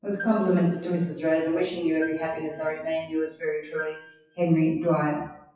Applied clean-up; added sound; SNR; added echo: classical method WPE with log-MMSE.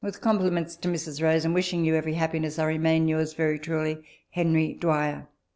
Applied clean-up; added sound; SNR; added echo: none; none; none; none.